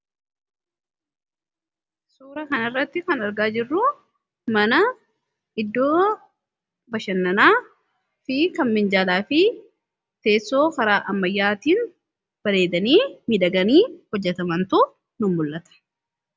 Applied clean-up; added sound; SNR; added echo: none; none; none; none.